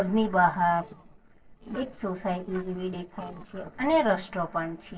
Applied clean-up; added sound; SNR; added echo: neural separator model SepFormer DNS4.